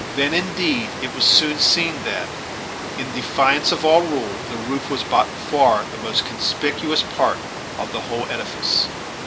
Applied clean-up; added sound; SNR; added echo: none; Water; 8 dB; none.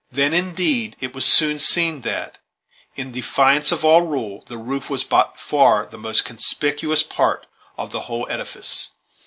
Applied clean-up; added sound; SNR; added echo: none; none; none; none.